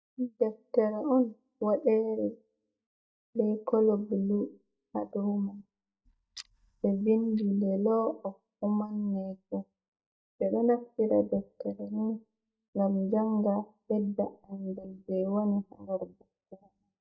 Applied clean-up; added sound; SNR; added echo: neural mask model DeepFilterNet 3.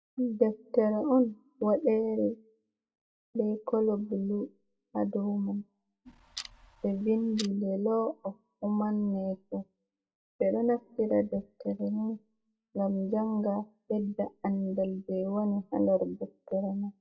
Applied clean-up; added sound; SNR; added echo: classical method WPE with log-MMSE.